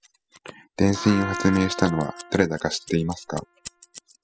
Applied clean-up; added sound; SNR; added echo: classical method spectral subtraction.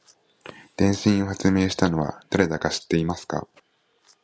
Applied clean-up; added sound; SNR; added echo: none; none; none; none.